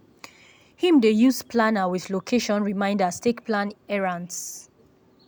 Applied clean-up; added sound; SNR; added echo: none; none; none; none.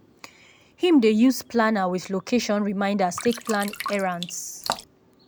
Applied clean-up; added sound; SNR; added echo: none; Drip; 11 dB; none.